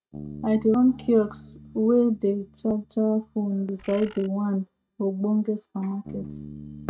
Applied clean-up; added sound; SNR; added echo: neural mask model RNNoise.